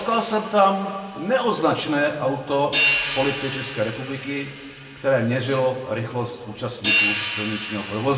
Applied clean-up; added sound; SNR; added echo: none; Hi-hat; 5 dB; reverberation time 1.9 s.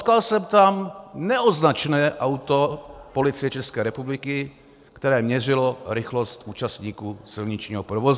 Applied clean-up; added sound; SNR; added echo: none; none; none; none.